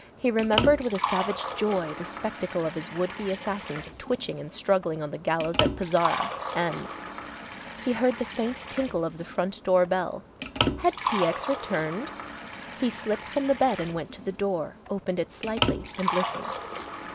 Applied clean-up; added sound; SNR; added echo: none; Liquid; 5 dB; none.